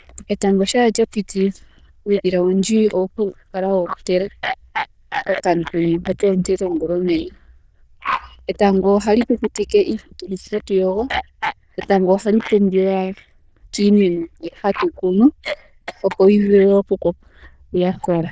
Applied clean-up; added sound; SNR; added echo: neural diffusion model UNIVERSE++.